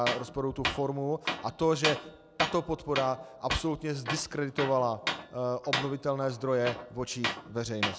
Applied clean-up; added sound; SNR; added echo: none; Tools; 5 dB; none.